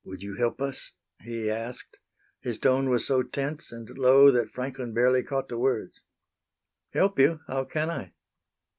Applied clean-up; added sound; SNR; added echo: none; none; none; none.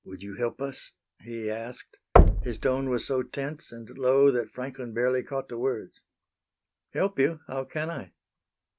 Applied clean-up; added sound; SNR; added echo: none; Knock; -4 dB; none.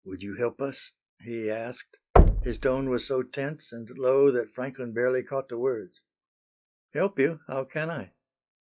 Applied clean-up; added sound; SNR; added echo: classical method log-MMSE.